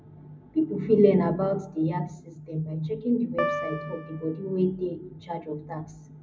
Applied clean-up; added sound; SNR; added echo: none; Piano; 6 dB; reverberation time 0.4 s.